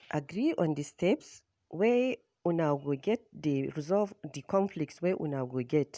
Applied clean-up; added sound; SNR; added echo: none; none; none; none.